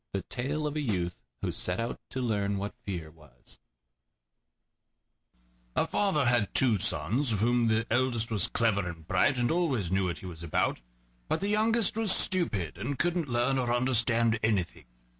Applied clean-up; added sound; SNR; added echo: none; Snare drum; 13 dB; none.